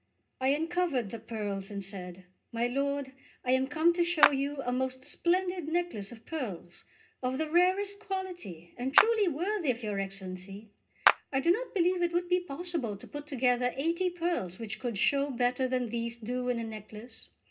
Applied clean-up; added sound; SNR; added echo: none; Clapping; 1 dB; reverberation time 0.2 s.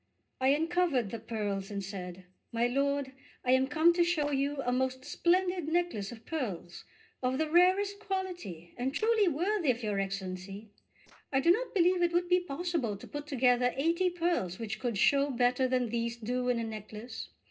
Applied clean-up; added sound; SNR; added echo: neural separator model SepFormer DNS4.